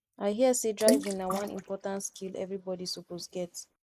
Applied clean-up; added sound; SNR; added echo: neural mask model Resemble Enhance denoiser.